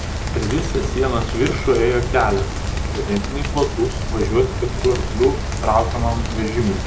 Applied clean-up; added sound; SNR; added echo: none; Rain; 2 dB; none.